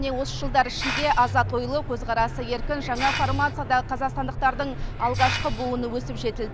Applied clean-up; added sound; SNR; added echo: none; Hiss; 7 dB; none.